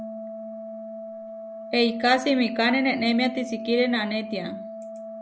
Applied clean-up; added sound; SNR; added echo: none; Organ; 11 dB; none.